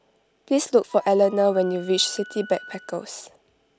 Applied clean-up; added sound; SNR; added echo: none; Wind instrument, woodwind instrument; 20 dB; none.